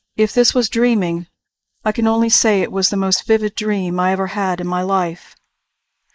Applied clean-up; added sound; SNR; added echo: neural mask model Resemble Enhance denoiser.